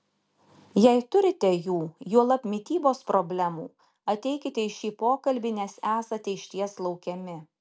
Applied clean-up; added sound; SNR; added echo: none; none; none; none.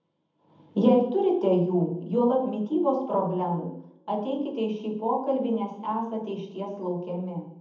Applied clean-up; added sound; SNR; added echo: none; none; none; reverberation time 0.8 s.